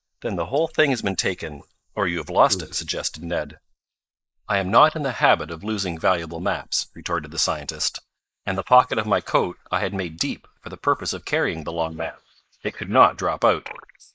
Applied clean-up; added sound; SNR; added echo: neural mask model Resemble Enhance denoiser.